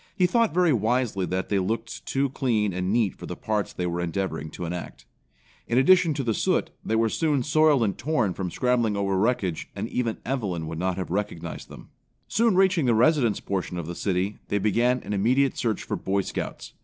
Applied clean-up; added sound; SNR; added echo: none; none; none; none.